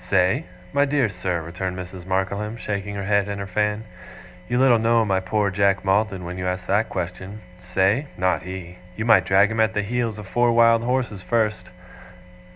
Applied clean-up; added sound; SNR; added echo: none; none; none; none.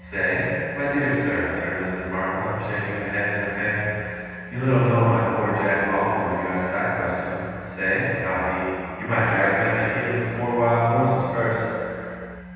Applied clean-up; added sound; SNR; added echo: none; none; none; reverberation time 2.1 s.